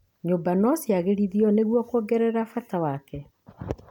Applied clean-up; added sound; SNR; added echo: none; none; none; none.